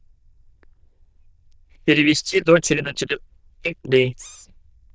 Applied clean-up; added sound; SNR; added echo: neural diffusion model UNIVERSE++.